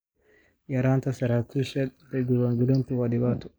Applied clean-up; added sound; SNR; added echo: neural mask model Resemble Enhance denoiser.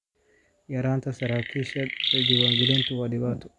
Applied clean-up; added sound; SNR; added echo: none; Chirp, tweet; -1 dB; none.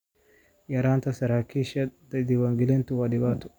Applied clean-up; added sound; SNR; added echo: none; none; none; none.